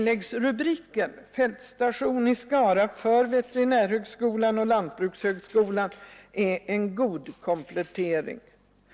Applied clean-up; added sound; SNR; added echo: neural separator model SepFormer DNS4.